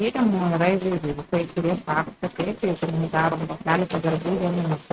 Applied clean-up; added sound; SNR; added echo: neural mask model RNNoise.